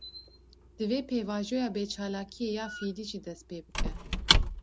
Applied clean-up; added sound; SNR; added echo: none; Squeak / Wood; -1 dB; none.